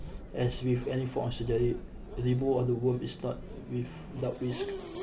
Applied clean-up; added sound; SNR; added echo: none; Race car, auto racing / Accelerating, revving, vroom; 10 dB; none.